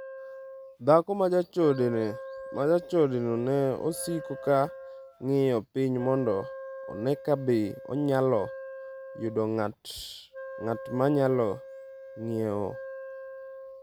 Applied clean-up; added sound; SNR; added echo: none; Wind instrument, woodwind instrument; 14 dB; none.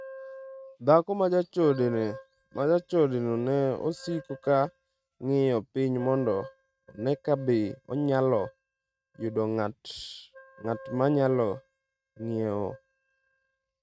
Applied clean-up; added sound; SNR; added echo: neural mask model RNNoise.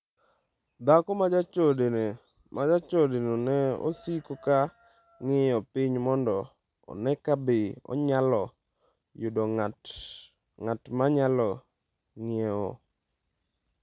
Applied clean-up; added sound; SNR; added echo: none; none; none; none.